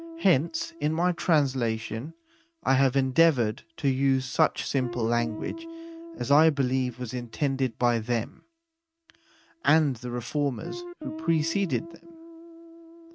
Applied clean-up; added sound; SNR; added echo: neural mask model RNNoise.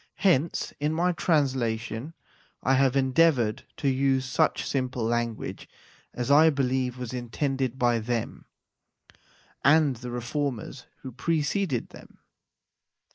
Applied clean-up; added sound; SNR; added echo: neural mask model Resemble Enhance denoiser.